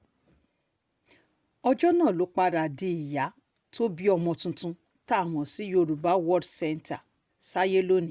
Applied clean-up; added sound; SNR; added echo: none; none; none; none.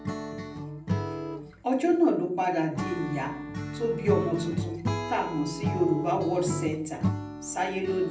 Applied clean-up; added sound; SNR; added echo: none; Acoustic guitar / Strum; 4 dB; reverberation time 0.6 s.